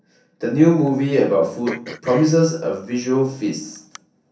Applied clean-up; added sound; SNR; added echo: none; Cough; 19 dB; reverberation time 0.6 s.